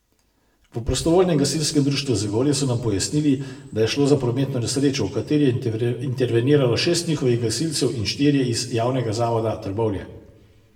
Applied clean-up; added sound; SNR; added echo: none; none; none; reverberation time 0.8 s.